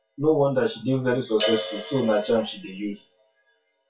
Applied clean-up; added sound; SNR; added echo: classical method WPE with log-MMSE.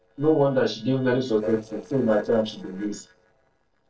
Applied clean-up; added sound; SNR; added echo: neural separator model SepFormer DNS4.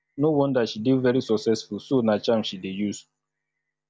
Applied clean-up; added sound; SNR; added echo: none; none; none; none.